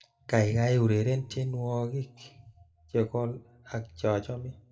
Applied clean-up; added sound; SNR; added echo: none; none; none; reverberation time 0.4 s.